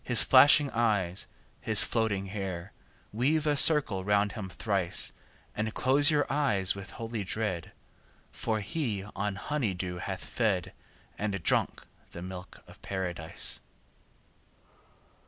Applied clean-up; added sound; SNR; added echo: none; none; none; none.